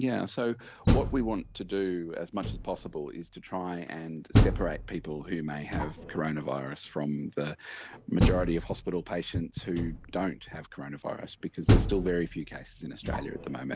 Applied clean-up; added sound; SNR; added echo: none; Door; -1 dB; none.